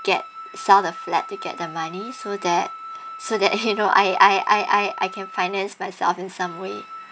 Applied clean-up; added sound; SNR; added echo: none; Wind instrument, woodwind instrument; 14 dB; none.